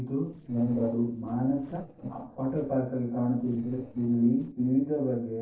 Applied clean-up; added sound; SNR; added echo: neural separator model SepFormer DNS4.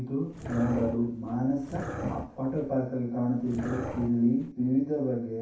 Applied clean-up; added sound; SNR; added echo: none; Dog; 10 dB; reverberation time 0.6 s.